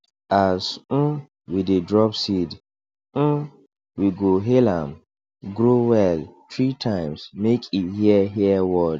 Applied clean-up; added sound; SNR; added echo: none; none; none; none.